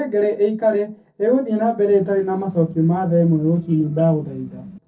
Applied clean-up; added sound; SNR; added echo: neural separator model SepFormer DNS4.